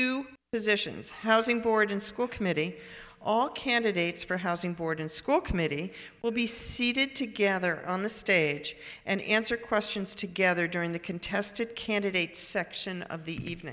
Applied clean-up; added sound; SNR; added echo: none; none; none; none.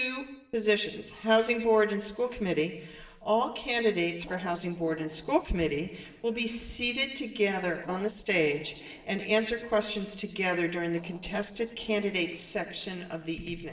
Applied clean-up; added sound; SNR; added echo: neural separator model SepFormer DNS4.